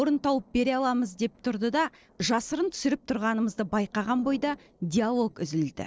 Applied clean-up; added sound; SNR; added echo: neural separator model SepFormer DNS4.